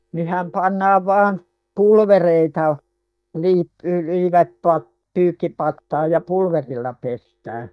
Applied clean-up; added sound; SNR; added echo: neural mask model DeepFilterNet 3.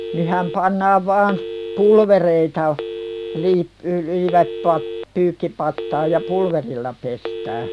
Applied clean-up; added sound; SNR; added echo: none; Telephone; 11 dB; none.